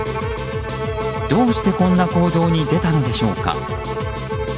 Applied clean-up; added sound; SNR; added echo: none; Bowed string instrument; 7 dB; none.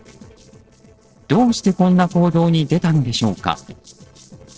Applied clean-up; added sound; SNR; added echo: neural separator model SepFormer DNS4.